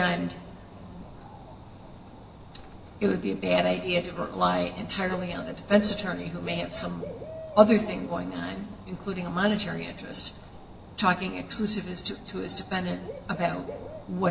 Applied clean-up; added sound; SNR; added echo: none; Bird / Dog; 14 dB; reverberation time 2.3 s.